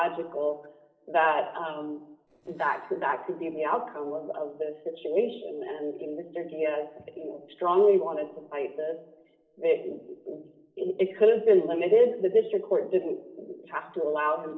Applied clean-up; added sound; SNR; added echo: neural separator model SepFormer DNS4.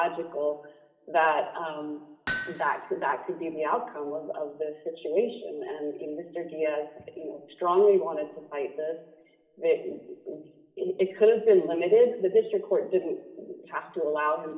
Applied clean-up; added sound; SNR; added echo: none; Hammer; 10 dB; reverberation time 1.4 s.